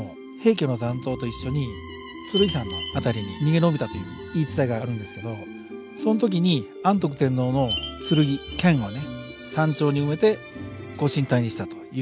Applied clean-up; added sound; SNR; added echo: none; Chime; 17 dB; none.